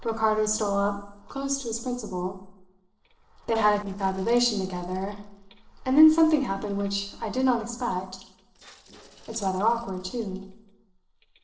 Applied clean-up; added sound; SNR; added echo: neural separator model SepFormer DNS4.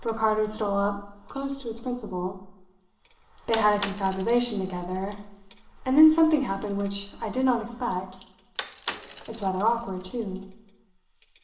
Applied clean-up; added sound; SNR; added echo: none; Bicycle; 12 dB; reverberation time 0.7 s.